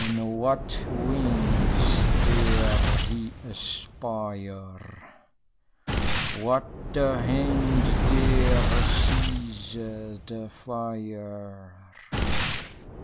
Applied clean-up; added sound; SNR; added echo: none; Boom; -5 dB; none.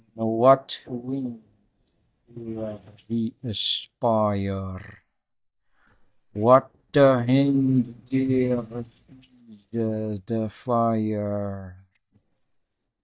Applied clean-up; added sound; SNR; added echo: neural mask model DeepFilterNet 3.